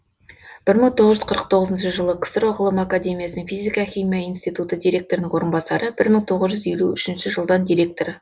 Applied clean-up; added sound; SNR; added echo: none; none; none; none.